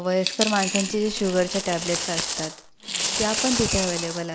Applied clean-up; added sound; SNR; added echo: none; Coin (dropping); 3 dB; none.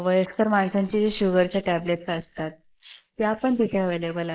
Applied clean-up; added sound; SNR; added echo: neural mask model Resemble Enhance denoiser.